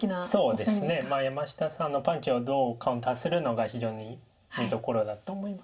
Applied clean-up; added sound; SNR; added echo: none; none; none; reverberation time 0.3 s.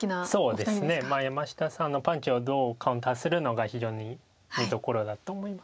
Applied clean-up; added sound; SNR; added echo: none; none; none; none.